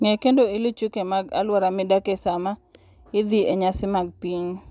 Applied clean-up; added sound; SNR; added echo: none; none; none; none.